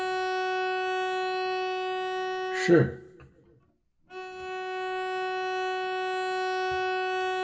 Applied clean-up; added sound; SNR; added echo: none; Bowed string instrument; -4 dB; reverberation time 0.6 s.